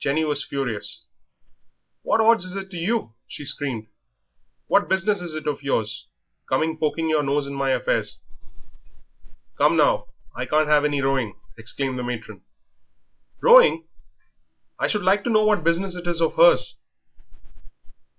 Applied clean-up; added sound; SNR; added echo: none; none; none; none.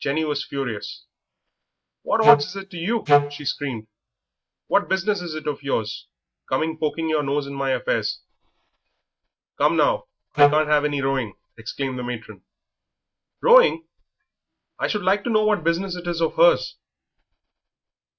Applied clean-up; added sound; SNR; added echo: neural mask model RNNoise.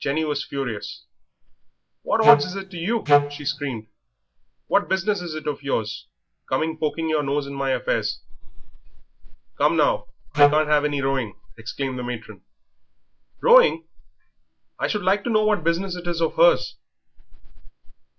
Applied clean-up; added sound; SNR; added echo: none; Wind instrument, woodwind instrument; -4 dB; none.